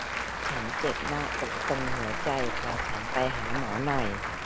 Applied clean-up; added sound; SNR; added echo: none; Applause / Crowd; -2 dB; none.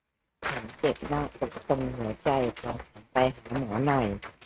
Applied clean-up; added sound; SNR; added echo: neural mask model RNNoise.